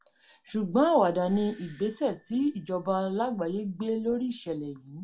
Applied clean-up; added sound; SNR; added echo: none; Doorbell; 19 dB; reverberation time 0.2 s.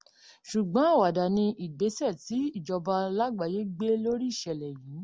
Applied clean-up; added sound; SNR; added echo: none; none; none; none.